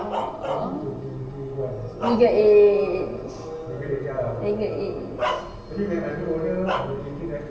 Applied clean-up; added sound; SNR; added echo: none; Bark; 10 dB; reverberation time 1.4 s.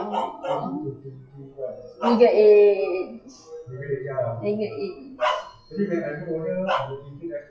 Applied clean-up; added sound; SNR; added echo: classical method WPE with log-MMSE.